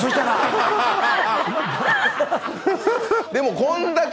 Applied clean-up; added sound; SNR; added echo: none; none; none; none.